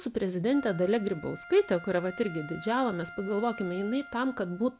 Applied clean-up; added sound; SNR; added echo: none; Wind instrument, woodwind instrument; 17 dB; none.